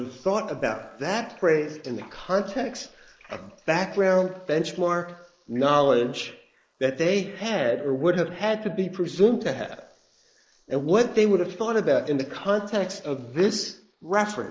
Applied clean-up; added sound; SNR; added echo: neural mask model Resemble Enhance denoiser.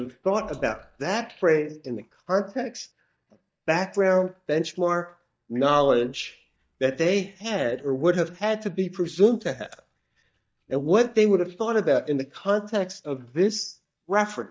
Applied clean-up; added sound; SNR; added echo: neural mask model DeepFilterNet 3.